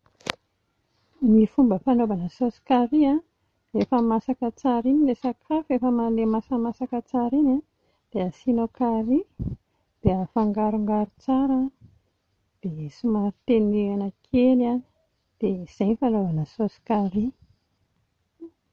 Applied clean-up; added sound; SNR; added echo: none; none; none; none.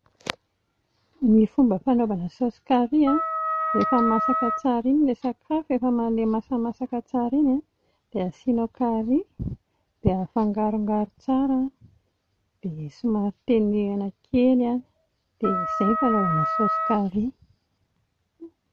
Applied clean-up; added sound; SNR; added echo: none; Wind instrument, woodwind instrument; 1 dB; none.